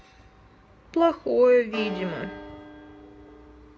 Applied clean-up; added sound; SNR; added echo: none; Church bell; 14 dB; none.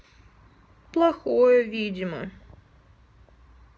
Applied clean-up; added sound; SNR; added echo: none; none; none; none.